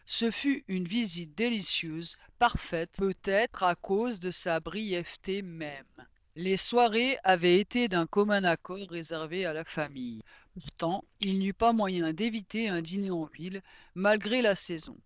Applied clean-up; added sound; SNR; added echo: neural diffusion model UNIVERSE++.